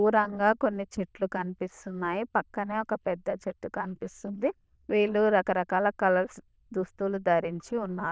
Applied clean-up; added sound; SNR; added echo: neural diffusion model UNIVERSE++.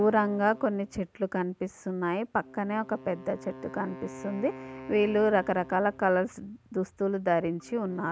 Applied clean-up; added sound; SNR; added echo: none; Wind instrument, woodwind instrument; 18 dB; none.